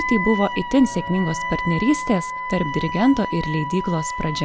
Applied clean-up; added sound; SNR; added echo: none; Wind instrument, woodwind instrument; 6 dB; none.